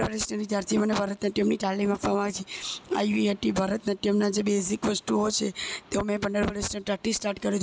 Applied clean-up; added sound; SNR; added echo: none; none; none; none.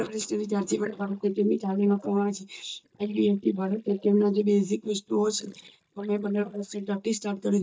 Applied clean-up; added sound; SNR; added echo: neural mask model DeepFilterNet 3.